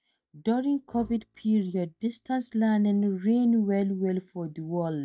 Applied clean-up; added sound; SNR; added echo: neural mask model DeepFilterNet 3.